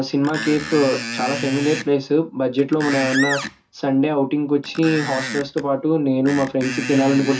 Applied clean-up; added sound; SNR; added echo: none; Screech; 10 dB; reverberation time 0.2 s.